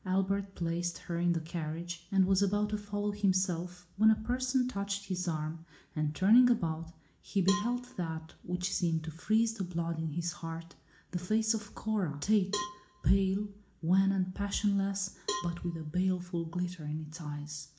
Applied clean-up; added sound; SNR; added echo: none; Cowbell; 13 dB; reverberation time 0.4 s.